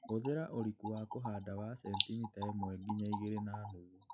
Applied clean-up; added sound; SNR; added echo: classical method log-MMSE.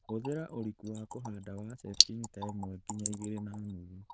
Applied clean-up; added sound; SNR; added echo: neural diffusion model UNIVERSE++.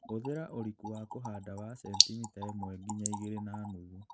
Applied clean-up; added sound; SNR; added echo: neural mask model RNNoise.